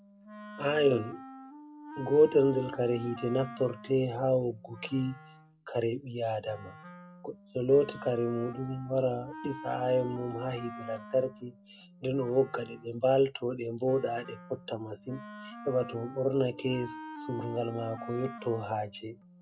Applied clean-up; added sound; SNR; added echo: none; Wind instrument, woodwind instrument; 15 dB; reverberation time 0.2 s.